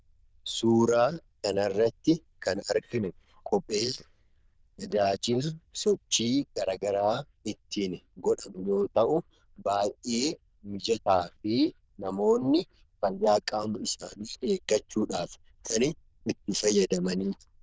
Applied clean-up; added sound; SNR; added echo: neural diffusion model UNIVERSE++.